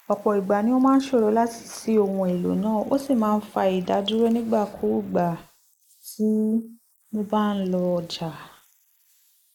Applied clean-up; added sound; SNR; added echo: neural mask model Resemble Enhance denoiser.